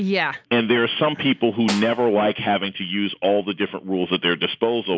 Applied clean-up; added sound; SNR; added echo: none; Snare drum; 14 dB; none.